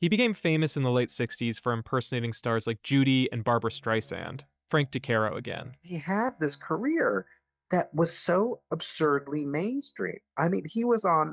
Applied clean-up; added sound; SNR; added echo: neural mask model DeepFilterNet 3.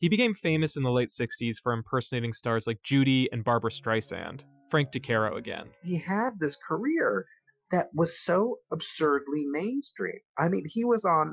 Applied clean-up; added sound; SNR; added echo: classical method Wiener filter.